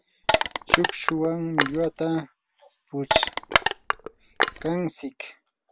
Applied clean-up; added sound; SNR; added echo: none; Crushing; -5 dB; none.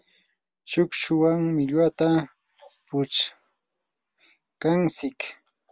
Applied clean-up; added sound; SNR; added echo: none; none; none; none.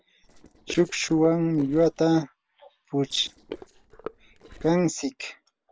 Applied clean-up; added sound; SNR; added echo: neural separator model SepFormer DNS4.